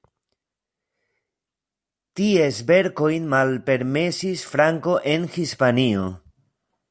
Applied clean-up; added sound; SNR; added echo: none; none; none; none.